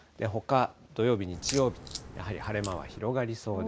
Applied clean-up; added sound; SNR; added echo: none; Crack; 11 dB; none.